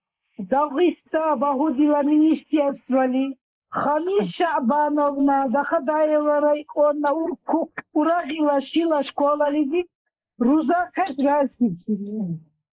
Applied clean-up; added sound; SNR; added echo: neural mask model Resemble Enhance denoiser.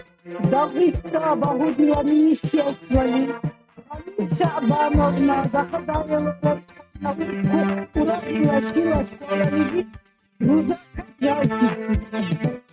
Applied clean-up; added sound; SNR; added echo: neural mask model RNNoise.